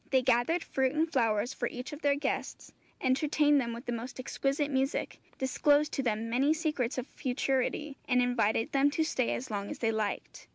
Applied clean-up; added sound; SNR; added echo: none; none; none; none.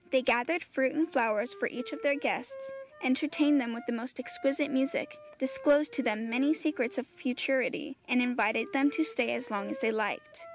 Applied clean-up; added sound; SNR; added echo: none; Wind instrument, woodwind instrument; 18 dB; none.